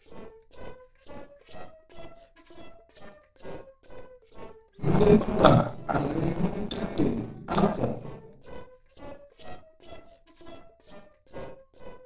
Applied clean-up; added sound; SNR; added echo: neural separator model SepFormer DNS4.